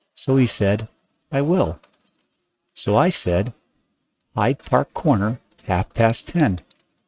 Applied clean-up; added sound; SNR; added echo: neural mask model RNNoise.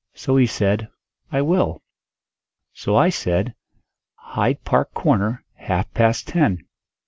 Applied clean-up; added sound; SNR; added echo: none; none; none; none.